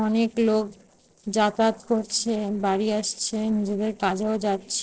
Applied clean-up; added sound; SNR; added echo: neural separator model SepFormer DNS4.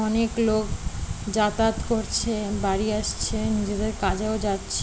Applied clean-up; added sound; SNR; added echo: none; none; none; none.